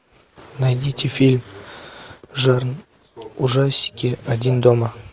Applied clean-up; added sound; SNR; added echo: none; none; none; none.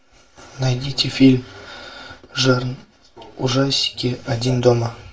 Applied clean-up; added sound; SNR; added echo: none; none; none; reverberation time 0.3 s.